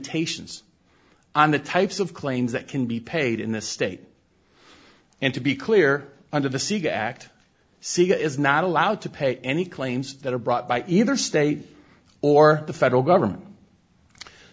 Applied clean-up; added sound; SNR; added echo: none; none; none; none.